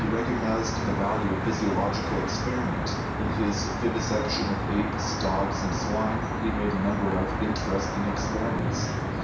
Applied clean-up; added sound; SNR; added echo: none; Traffic noise, roadway noise; -1 dB; reverberation time 0.6 s.